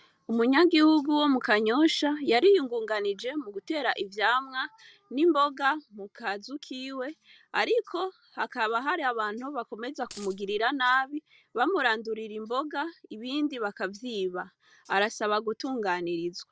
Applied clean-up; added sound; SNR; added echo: none; Coin (dropping); 19 dB; none.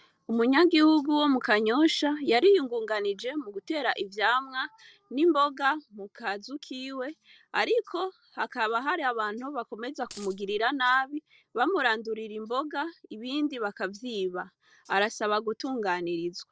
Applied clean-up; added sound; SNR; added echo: neural separator model SepFormer DNS4.